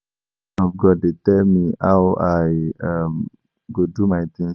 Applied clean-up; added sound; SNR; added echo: none; none; none; none.